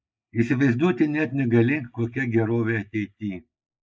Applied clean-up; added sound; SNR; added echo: neural mask model Resemble Enhance denoiser.